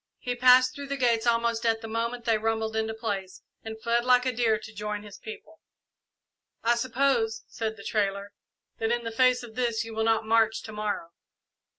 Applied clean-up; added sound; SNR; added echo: none; none; none; none.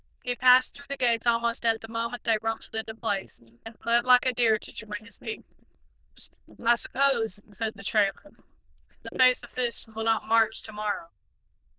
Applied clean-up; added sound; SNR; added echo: neural diffusion model UNIVERSE++.